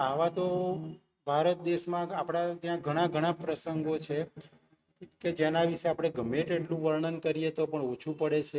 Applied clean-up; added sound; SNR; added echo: neural mask model RNNoise.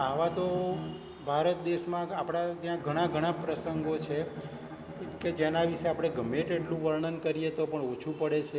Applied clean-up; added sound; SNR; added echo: none; Bowed string instrument; 12 dB; none.